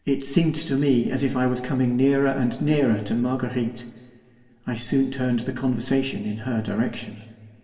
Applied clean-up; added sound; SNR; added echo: none; none; none; reverberation time 2.6 s.